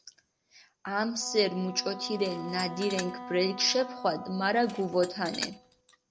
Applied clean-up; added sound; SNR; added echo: none; Wind instrument, woodwind instrument + Tools; 12 dB; none.